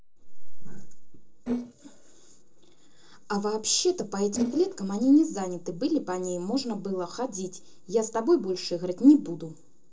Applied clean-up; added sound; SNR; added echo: neural separator model SepFormer DNS4.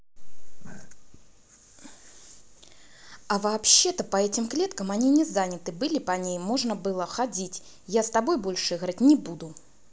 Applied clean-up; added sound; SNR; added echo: none; none; none; none.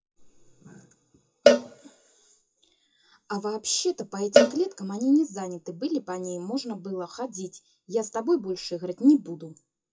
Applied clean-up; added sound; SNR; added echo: classical method WPE with log-MMSE.